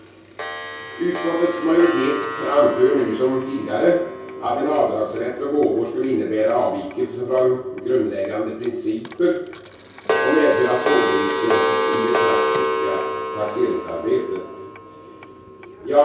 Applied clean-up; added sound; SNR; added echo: none; Clock; 5 dB; reverberation time 0.6 s.